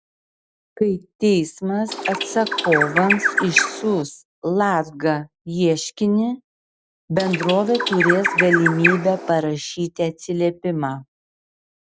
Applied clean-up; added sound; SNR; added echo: none; Bird; 1 dB; none.